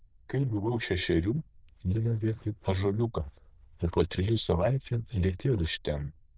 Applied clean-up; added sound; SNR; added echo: neural diffusion model UNIVERSE++.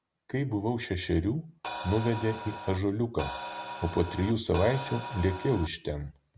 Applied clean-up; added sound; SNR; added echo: none; Crash cymbal; 8 dB; none.